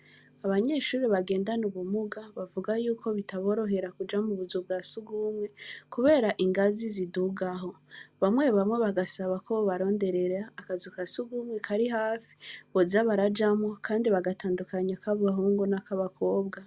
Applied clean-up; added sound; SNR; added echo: none; none; none; none.